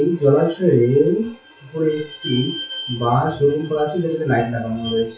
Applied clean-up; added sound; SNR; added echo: classical method WPE with log-MMSE.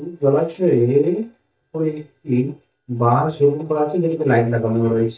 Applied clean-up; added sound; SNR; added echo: neural mask model DeepFilterNet 3.